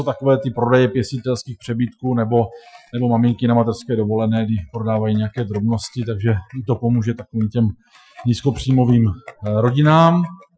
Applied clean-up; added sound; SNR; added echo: classical method Wiener filter.